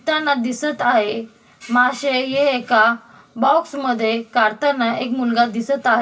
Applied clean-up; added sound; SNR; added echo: none; none; none; reverberation time 0.2 s.